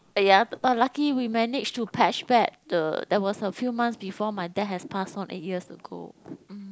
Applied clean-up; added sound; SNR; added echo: none; none; none; none.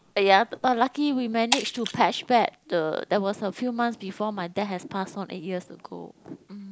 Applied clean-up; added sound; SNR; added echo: none; Shatter; 9 dB; none.